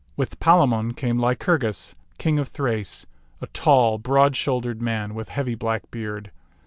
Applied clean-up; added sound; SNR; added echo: none; none; none; none.